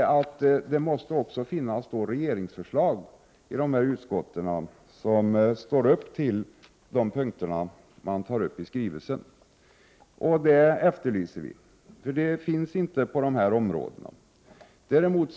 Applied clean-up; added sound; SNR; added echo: none; none; none; none.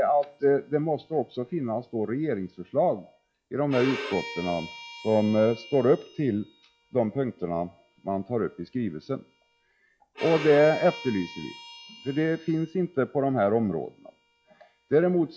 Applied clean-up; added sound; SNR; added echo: classical method log-MMSE.